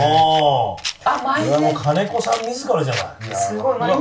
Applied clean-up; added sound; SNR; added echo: none; Fire; 16 dB; reverberation time 0.3 s.